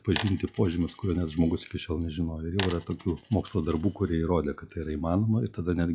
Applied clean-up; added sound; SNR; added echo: classical method log-MMSE.